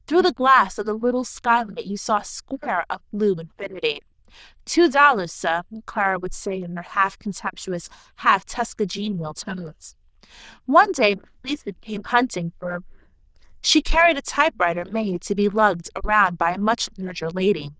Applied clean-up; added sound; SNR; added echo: neural diffusion model UNIVERSE++.